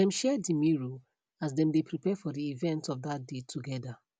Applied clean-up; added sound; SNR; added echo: none; none; none; none.